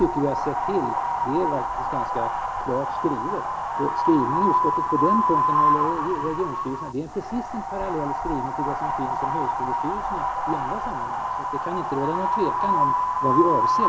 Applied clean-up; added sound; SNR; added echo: none; Wind; -3 dB; none.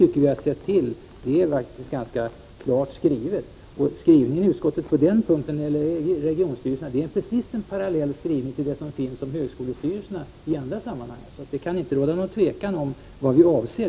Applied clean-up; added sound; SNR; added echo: none; none; none; none.